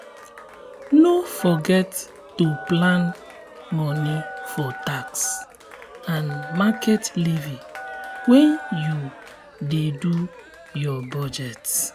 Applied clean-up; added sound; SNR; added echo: none; Telephone + Cheering; 14 dB; none.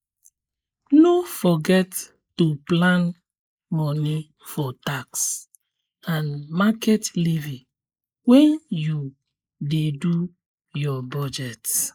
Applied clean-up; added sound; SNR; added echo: neural mask model Resemble Enhance denoiser.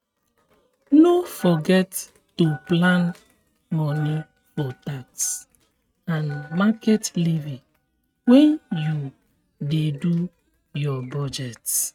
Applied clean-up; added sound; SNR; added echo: neural mask model RNNoise.